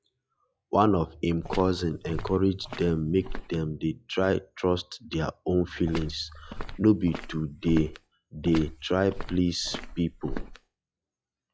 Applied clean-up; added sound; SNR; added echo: classical method log-MMSE.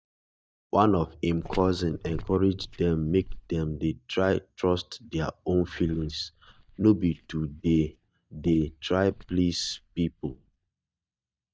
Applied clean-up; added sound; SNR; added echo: neural mask model DeepFilterNet 3.